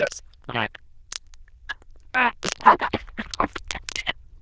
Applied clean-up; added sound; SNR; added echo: neural diffusion model UNIVERSE++.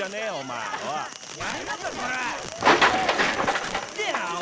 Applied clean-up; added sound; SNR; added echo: none; Scratching (performance technique); 12 dB; none.